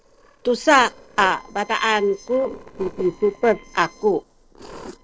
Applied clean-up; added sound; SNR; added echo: neural separator model SepFormer DNS4.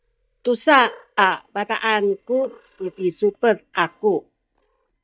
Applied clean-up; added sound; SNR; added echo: neural mask model DeepFilterNet 3.